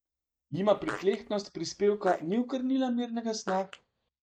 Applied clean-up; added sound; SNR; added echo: neural mask model DeepFilterNet 3.